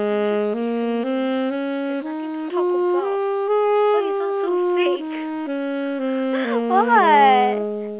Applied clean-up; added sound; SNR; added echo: none; Wind instrument, woodwind instrument; -3 dB; none.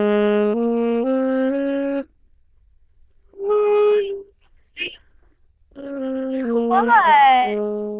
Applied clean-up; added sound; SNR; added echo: neural diffusion model UNIVERSE++.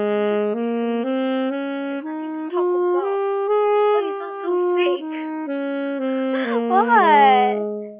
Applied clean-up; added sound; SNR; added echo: classical method log-MMSE.